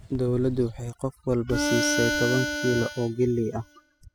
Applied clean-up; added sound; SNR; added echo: classical method spectral subtraction.